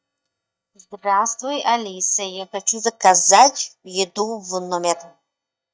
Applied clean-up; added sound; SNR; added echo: neural mask model DeepFilterNet 3.